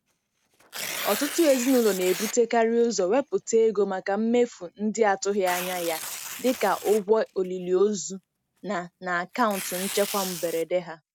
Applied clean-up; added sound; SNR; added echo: none; Tearing; 13 dB; none.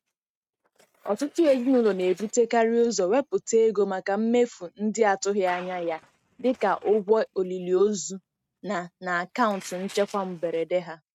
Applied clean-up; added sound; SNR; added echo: neural mask model RNNoise.